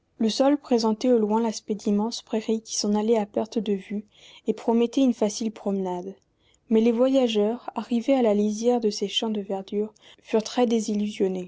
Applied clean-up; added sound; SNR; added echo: none; none; none; none.